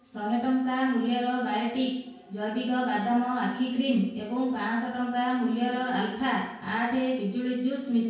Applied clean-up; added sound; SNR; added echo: none; none; none; reverberation time 0.6 s.